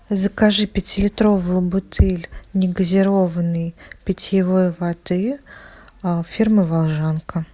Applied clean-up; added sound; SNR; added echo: none; none; none; none.